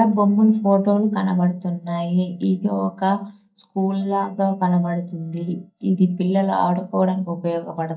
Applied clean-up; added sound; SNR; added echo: neural mask model DeepFilterNet 3.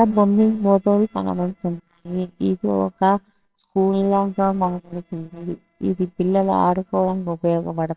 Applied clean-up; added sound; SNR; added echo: neural separator model SepFormer WHAMR!.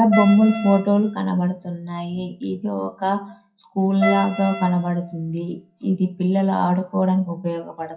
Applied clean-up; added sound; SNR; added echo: classical method WPE with log-MMSE.